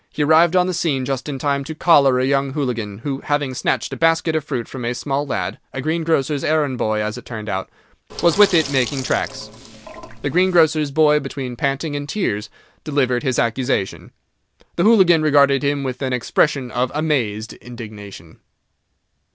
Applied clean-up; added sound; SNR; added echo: none; Sink (filling or washing); 12 dB; none.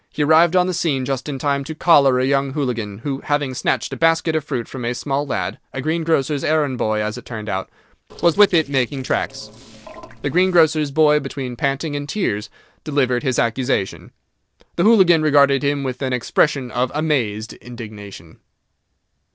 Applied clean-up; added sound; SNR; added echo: neural separator model SepFormer DNS4.